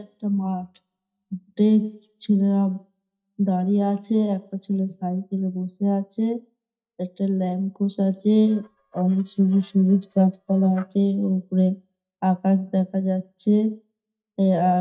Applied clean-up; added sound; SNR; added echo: neural mask model DeepFilterNet 3.